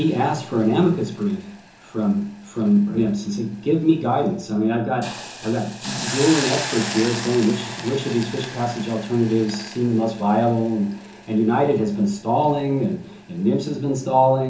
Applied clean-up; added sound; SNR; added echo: none; Hiss; 14 dB; reverberation time 0.6 s.